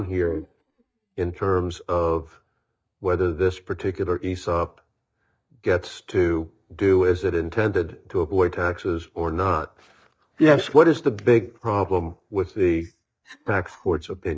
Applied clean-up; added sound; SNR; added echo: neural mask model DeepFilterNet 3.